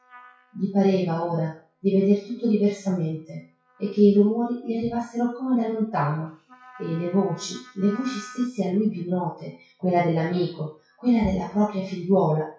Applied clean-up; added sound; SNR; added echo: classical method WPE with log-MMSE.